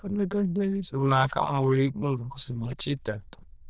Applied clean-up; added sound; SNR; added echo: neural diffusion model UNIVERSE++.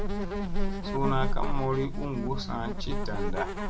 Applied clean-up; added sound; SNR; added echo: none; Insect; -5 dB; none.